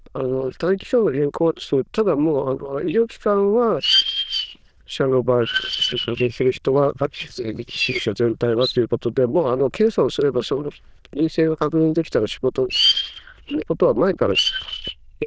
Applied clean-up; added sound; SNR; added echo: neural diffusion model UNIVERSE++.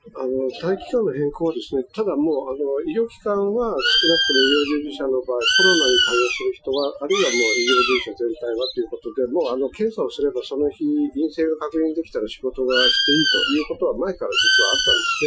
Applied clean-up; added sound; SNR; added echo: classical method Wiener filter.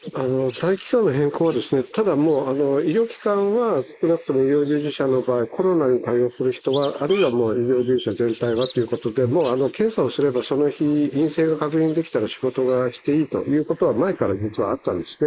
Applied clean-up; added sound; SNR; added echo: neural mask model Resemble Enhance denoiser.